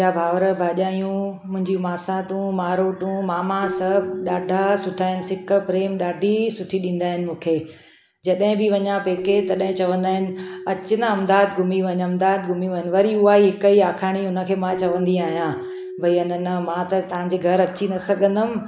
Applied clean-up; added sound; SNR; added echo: none; Keyboard (musical); 13 dB; none.